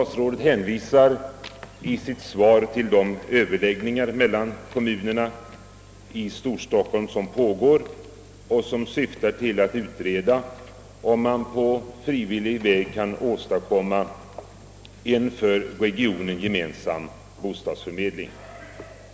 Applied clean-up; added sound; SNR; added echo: none; none; none; none.